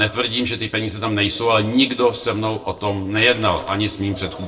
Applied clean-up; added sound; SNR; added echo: neural separator model SepFormer DNS4.